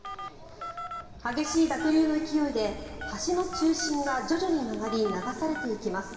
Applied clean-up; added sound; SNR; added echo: none; Telephone; 12 dB; reverberation time 2.3 s.